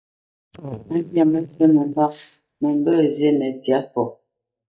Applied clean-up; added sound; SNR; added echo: neural mask model DeepFilterNet 3.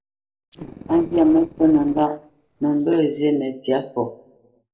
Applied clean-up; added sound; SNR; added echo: neural separator model SepFormer DNS4.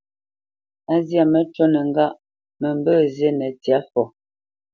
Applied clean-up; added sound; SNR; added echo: none; none; none; none.